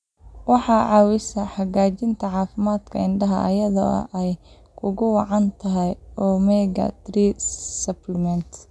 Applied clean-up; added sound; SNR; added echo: none; none; none; none.